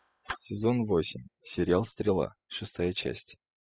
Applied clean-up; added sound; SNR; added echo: classical method spectral subtraction.